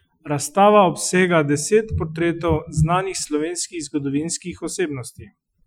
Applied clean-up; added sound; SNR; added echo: classical method Wiener filter.